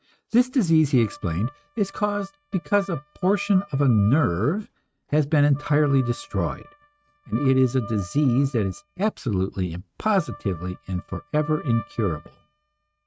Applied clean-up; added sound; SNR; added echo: neural mask model RNNoise.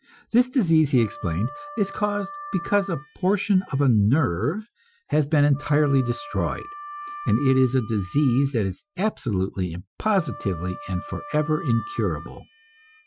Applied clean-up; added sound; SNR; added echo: classical method Wiener filter.